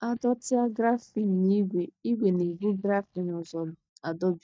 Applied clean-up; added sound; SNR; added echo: neural mask model DeepFilterNet 3.